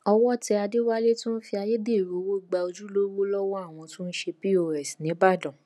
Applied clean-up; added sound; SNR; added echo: none; none; none; none.